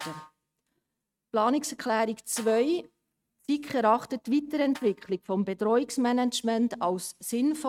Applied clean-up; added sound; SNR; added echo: neural mask model RNNoise.